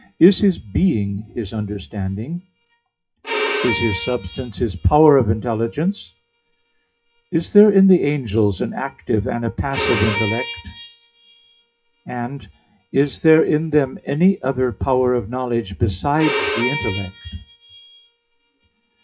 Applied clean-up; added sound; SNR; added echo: classical method WPE with log-MMSE.